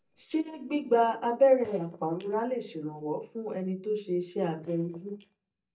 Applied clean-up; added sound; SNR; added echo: neural mask model DeepFilterNet 3.